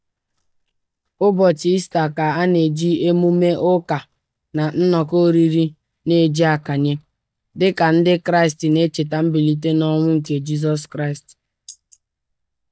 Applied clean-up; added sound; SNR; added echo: neural mask model DeepFilterNet 3.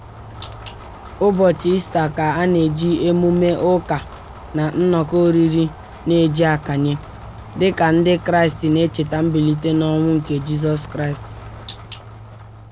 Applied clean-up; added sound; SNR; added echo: none; Rain; 16 dB; none.